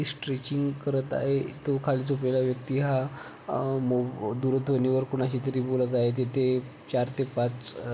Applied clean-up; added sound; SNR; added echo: none; none; none; none.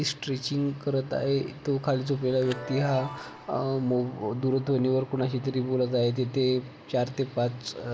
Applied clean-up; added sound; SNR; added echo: none; Chime; 17 dB; none.